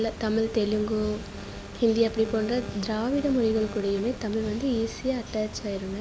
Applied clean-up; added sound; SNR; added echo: none; none; none; none.